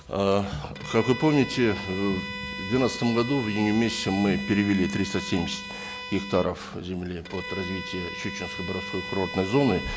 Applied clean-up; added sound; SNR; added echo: none; Bowed string instrument; 11 dB; none.